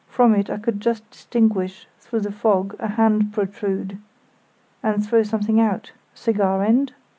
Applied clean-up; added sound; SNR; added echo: none; none; none; none.